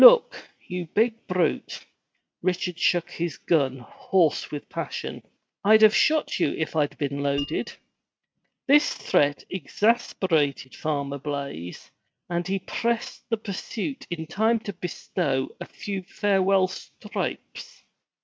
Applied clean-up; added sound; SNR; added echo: neural mask model RNNoise.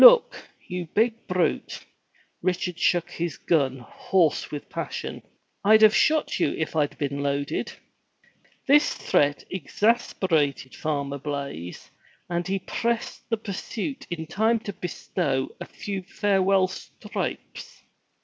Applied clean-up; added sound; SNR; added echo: none; none; none; none.